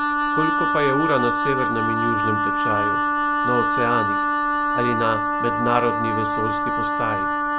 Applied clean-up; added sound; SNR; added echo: none; Wind instrument, woodwind instrument; -4 dB; none.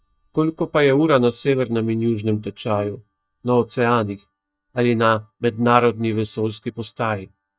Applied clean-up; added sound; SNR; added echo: neural mask model DeepFilterNet 3.